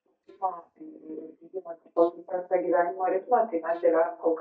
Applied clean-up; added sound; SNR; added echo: neural mask model DeepFilterNet 3.